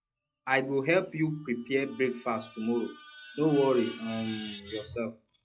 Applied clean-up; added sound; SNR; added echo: classical method log-MMSE.